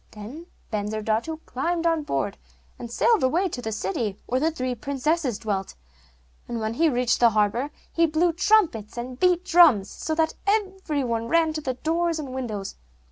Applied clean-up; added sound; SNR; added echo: none; none; none; none.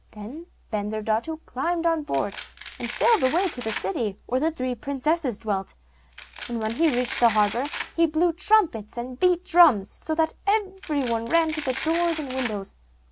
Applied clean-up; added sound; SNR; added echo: none; Domestic sounds, home sounds; 10 dB; none.